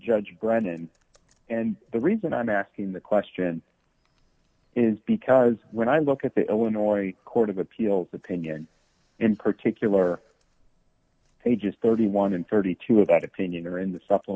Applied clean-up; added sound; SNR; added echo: none; none; none; none.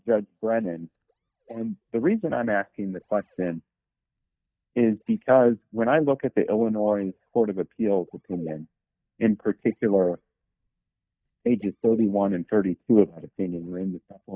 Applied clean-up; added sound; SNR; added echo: neural mask model DeepFilterNet 3.